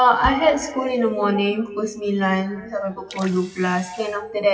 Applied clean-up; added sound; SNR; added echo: classical method WPE with log-MMSE.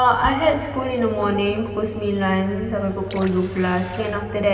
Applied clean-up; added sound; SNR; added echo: none; Water tap, faucet / Water; 19 dB; reverberation time 2.3 s.